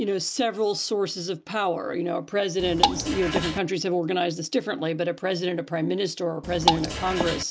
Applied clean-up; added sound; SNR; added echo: none; Drip / Water; 0 dB; none.